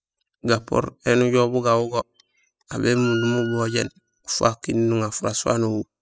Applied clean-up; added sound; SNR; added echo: classical method spectral subtraction.